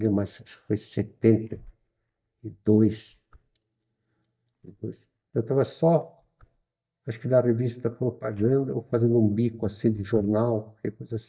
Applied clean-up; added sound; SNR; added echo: neural mask model DeepFilterNet 3.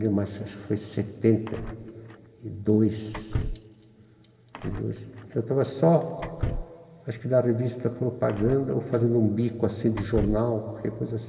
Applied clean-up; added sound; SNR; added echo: none; Door / Car; 10 dB; reverberation time 2.3 s.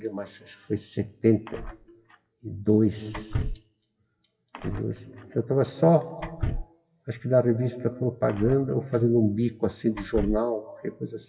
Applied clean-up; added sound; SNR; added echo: classical method WPE with log-MMSE.